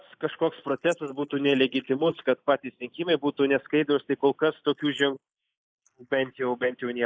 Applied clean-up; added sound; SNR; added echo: neural mask model Resemble Enhance denoiser.